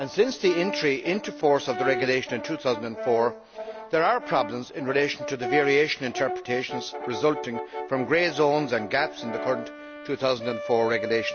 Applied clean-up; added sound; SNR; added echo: none; Brass instrument; 9 dB; none.